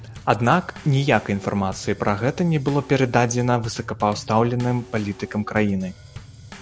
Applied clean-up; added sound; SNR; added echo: none; Bass drum / Snare drum / Drum kit; 18 dB; none.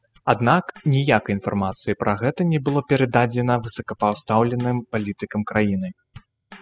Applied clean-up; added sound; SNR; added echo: classical method spectral subtraction.